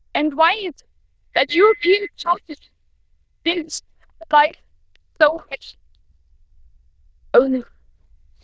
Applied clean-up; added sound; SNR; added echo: neural diffusion model UNIVERSE++.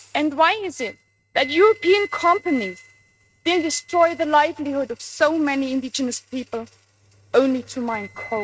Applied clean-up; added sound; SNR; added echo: neural mask model RNNoise.